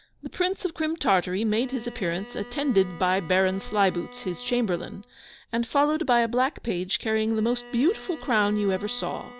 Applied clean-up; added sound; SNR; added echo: none; Bowed string instrument; 20 dB; none.